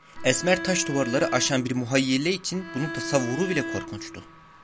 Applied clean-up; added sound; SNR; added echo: none; Bowed string instrument; 9 dB; none.